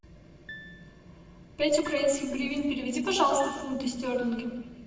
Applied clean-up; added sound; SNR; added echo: none; Piano; 20 dB; reverberation time 1.3 s.